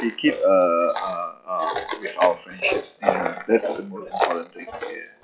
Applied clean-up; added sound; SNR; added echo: classical method log-MMSE.